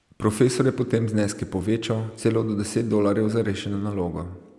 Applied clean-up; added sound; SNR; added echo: none; none; none; none.